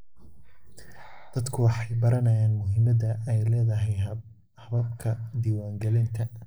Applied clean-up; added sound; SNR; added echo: neural mask model Resemble Enhance denoiser.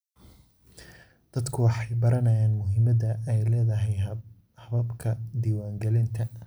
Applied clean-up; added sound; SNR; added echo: none; none; none; none.